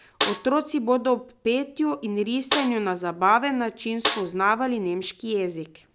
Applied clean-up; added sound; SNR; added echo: none; Snare drum; 3 dB; none.